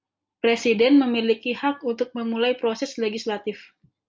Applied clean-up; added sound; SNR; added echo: none; none; none; none.